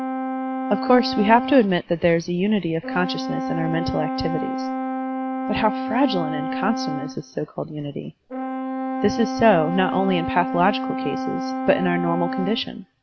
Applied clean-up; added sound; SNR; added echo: none; Brass instrument; 4 dB; none.